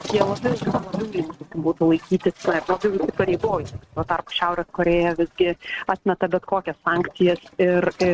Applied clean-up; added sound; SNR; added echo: neural mask model RNNoise.